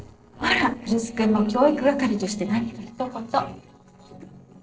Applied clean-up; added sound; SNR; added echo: neural separator model SepFormer DNS4.